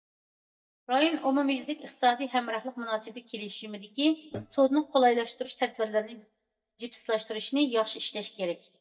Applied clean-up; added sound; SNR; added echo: neural mask model DeepFilterNet 3.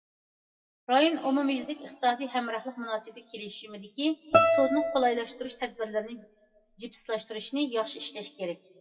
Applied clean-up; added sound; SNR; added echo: classical method WPE with log-MMSE.